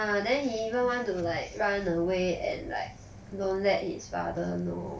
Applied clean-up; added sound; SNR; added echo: none; none; none; none.